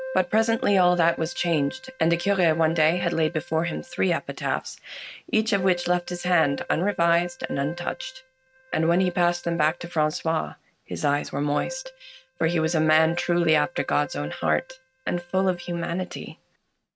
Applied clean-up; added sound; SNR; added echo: neural mask model RNNoise.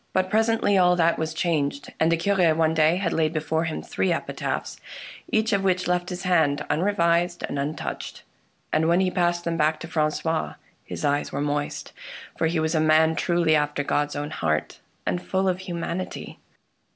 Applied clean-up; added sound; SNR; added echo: none; none; none; none.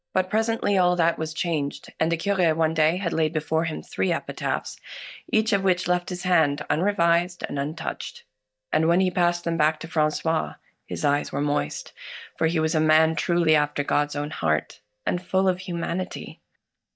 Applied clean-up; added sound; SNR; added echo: neural mask model DeepFilterNet 3.